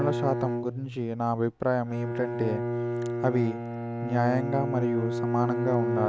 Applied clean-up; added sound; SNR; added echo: none; Bowed string instrument; 2 dB; none.